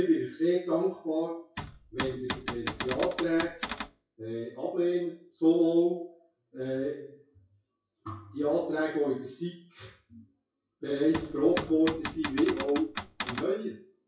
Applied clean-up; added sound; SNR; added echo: classical method WPE with log-MMSE.